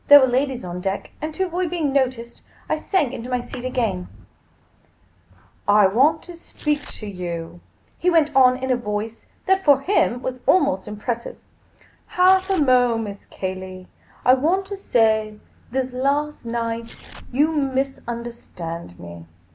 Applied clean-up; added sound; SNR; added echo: none; Tearing; 20 dB; none.